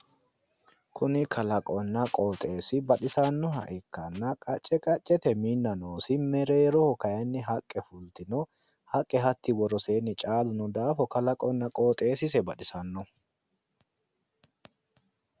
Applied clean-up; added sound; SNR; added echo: none; none; none; none.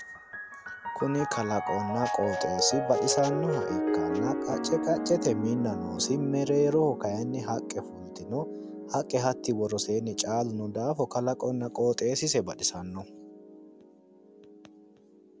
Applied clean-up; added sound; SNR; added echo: none; Piano; 5 dB; none.